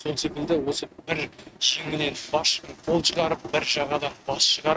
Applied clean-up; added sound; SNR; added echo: neural mask model RNNoise.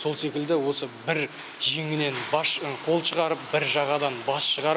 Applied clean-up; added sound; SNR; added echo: none; none; none; none.